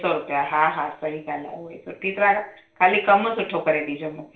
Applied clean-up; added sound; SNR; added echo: neural separator model SepFormer DNS4.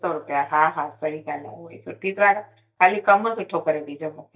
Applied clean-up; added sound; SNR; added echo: neural mask model DeepFilterNet 3.